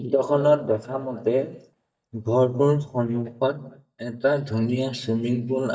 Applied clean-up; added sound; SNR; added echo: neural mask model DeepFilterNet 3.